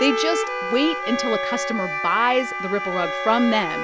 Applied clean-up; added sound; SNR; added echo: none; Wind instrument, woodwind instrument + Bowed string instrument; 3 dB; none.